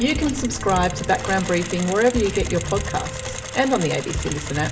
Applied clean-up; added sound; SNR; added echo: none; Mechanisms; 11 dB; reverberation time 0.6 s.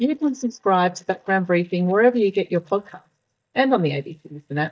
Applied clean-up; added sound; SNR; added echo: neural mask model DeepFilterNet 3.